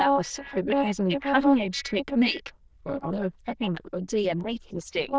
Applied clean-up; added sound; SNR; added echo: neural diffusion model UNIVERSE++.